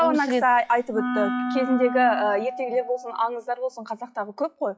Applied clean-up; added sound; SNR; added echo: classical method log-MMSE.